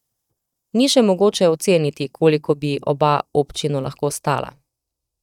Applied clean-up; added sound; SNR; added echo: neural mask model DeepFilterNet 3.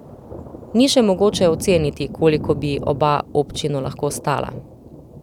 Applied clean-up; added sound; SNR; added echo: none; Thunder; 12 dB; none.